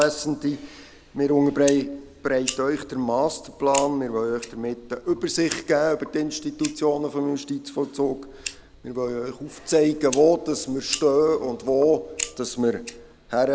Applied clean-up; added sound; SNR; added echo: none; Fire; 15 dB; none.